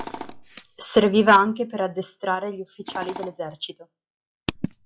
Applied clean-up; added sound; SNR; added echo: classical method log-MMSE.